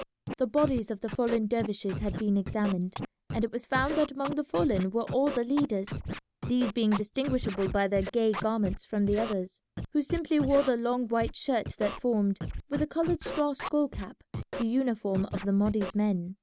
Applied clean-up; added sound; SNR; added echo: none; Scratching (performance technique); 10 dB; none.